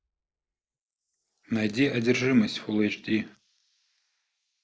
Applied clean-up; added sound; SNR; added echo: neural mask model Resemble Enhance denoiser.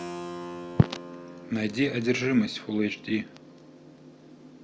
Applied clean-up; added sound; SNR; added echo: none; Keyboard (musical); 13 dB; none.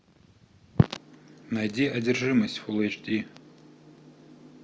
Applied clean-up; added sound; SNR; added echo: none; none; none; none.